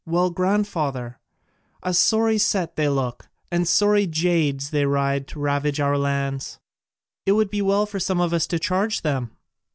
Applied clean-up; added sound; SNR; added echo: none; none; none; none.